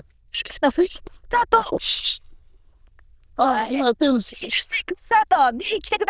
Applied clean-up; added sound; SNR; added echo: neural diffusion model UNIVERSE++.